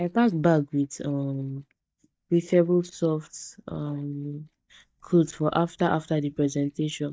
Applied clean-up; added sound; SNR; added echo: neural mask model DeepFilterNet 3.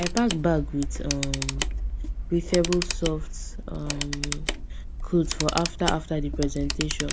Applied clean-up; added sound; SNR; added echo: none; Camera; 2 dB; none.